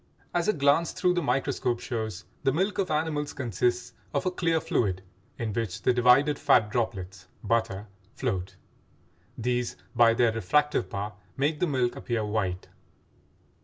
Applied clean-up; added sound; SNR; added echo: none; none; none; none.